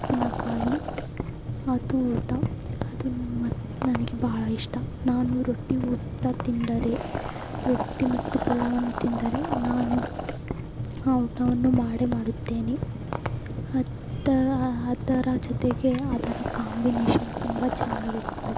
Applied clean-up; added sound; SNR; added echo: none; Boiling; 4 dB; none.